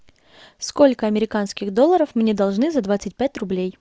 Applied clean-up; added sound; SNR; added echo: none; none; none; none.